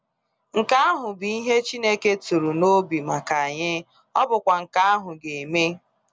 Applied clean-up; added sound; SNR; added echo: none; none; none; none.